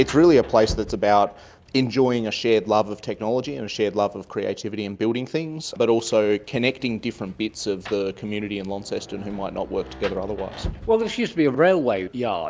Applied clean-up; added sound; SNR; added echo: none; Rain; 18 dB; none.